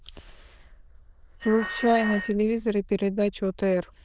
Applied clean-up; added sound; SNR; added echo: neural diffusion model UNIVERSE++.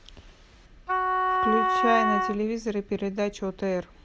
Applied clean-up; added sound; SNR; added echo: none; Wind instrument, woodwind instrument; -3 dB; none.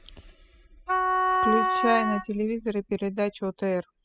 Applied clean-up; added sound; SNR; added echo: classical method spectral subtraction.